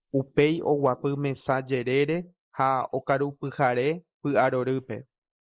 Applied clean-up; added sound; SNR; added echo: neural mask model Resemble Enhance denoiser.